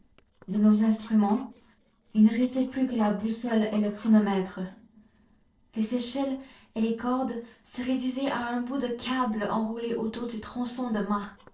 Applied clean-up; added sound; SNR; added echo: neural separator model SepFormer DNS4.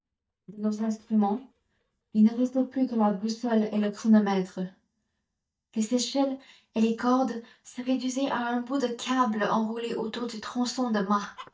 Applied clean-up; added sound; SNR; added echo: neural mask model DeepFilterNet 3.